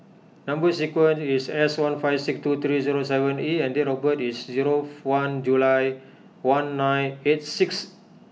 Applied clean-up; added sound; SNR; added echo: none; none; none; none.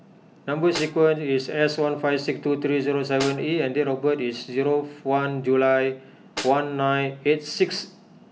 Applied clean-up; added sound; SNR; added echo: none; Snare drum; 17 dB; none.